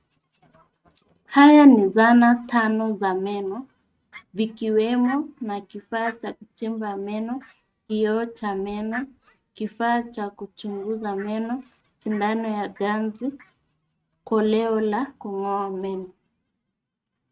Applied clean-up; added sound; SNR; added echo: neural mask model RNNoise.